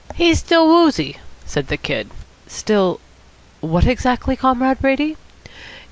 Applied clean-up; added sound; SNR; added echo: none; none; none; none.